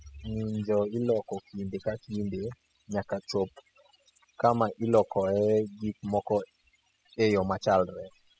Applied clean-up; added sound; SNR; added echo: classical method spectral subtraction.